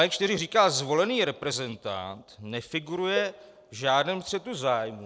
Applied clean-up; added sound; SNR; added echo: neural separator model SepFormer DNS4.